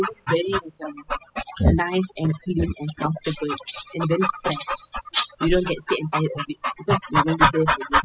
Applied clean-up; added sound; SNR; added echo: classical method spectral subtraction.